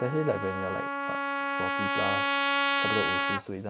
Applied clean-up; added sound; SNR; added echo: none; Trumpet; -4 dB; none.